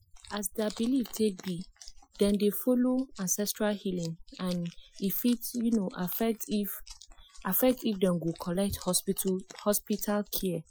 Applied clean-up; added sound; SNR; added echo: classical method Wiener filter.